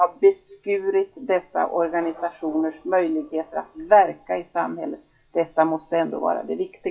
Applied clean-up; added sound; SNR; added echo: classical method WPE with log-MMSE.